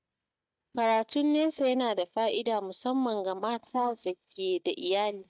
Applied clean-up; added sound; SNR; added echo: neural mask model DeepFilterNet 3.